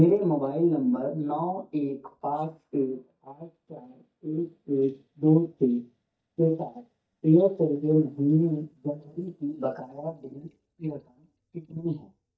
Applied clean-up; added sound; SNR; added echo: neural mask model DeepFilterNet 3.